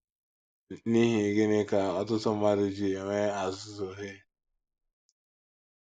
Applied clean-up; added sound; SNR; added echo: neural mask model Resemble Enhance denoiser.